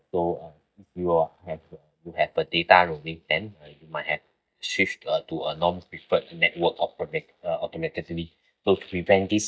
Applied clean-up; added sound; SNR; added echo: neural mask model DeepFilterNet 3.